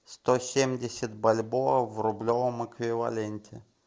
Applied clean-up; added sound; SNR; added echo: none; none; none; none.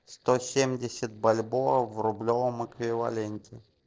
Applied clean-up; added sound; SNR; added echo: neural separator model SepFormer DNS4.